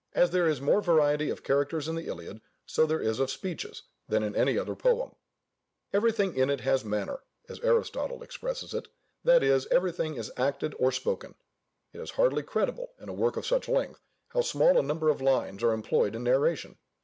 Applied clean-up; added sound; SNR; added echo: none; none; none; none.